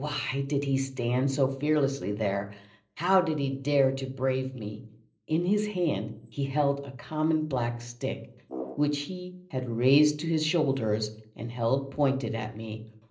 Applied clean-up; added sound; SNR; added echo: neural separator model SepFormer DNS4.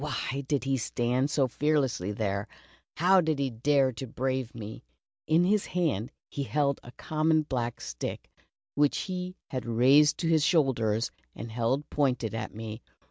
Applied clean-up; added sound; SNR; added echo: none; none; none; none.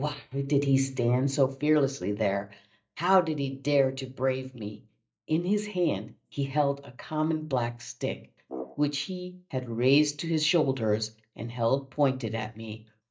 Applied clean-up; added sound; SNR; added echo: neural mask model DeepFilterNet 3.